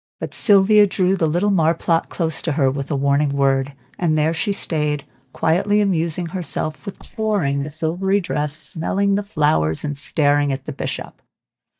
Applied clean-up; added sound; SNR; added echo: neural mask model DeepFilterNet 3.